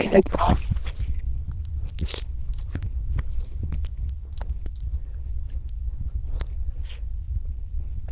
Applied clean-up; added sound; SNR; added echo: neural diffusion model UNIVERSE++.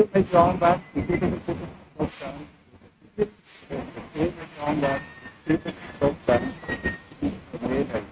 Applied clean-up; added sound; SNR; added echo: neural mask model RNNoise.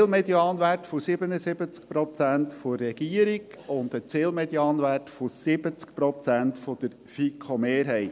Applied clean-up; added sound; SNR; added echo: none; none; none; none.